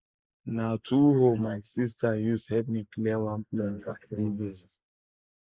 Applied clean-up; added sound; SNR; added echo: neural mask model Resemble Enhance denoiser.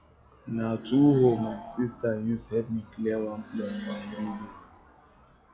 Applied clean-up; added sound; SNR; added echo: classical method log-MMSE.